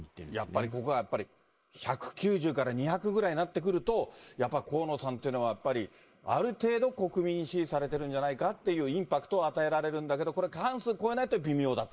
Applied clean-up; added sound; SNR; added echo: neural mask model Resemble Enhance denoiser.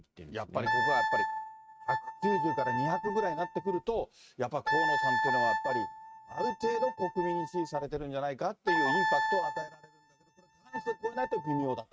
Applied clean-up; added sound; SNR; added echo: neural mask model RNNoise.